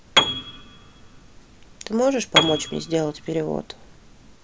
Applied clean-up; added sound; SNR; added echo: none; Piano; 0 dB; none.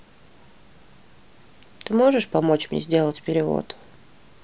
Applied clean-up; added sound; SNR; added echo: none; none; none; none.